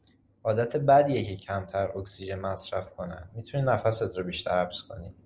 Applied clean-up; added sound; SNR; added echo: none; none; none; none.